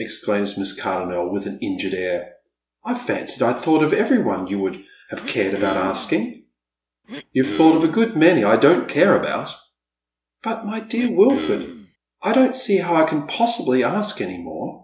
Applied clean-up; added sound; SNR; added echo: none; Cough; 10 dB; none.